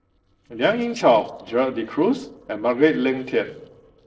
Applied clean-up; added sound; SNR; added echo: neural separator model SepFormer DNS4.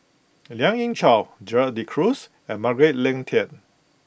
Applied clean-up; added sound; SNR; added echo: none; none; none; none.